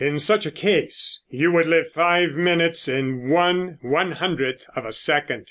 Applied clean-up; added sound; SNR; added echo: none; none; none; none.